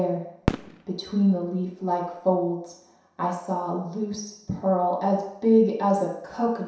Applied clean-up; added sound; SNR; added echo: none; Fireworks; 9 dB; reverberation time 0.7 s.